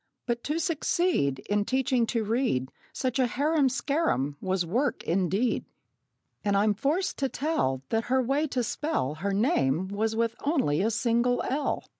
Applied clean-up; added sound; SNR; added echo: none; none; none; none.